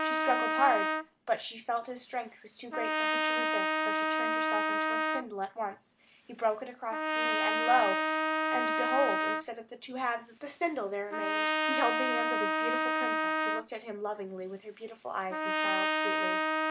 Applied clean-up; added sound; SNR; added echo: none; Trumpet; -3 dB; none.